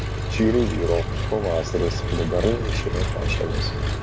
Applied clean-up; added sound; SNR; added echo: none; Engine; -1 dB; none.